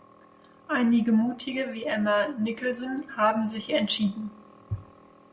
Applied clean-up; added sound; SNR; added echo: none; none; none; none.